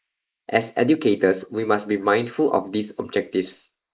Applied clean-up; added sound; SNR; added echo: neural mask model Resemble Enhance denoiser.